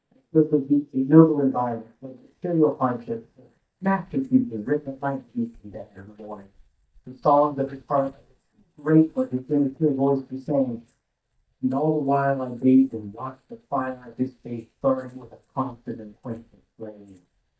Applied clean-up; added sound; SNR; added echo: neural mask model DeepFilterNet 3.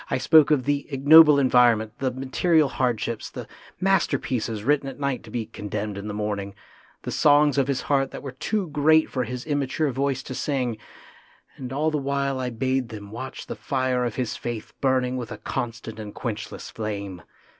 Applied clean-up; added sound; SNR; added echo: none; none; none; none.